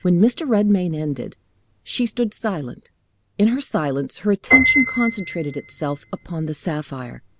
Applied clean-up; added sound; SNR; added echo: none; Piano; 5 dB; none.